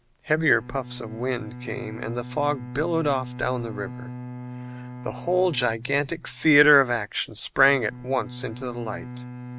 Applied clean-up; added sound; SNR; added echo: none; Bowed string instrument; 12 dB; none.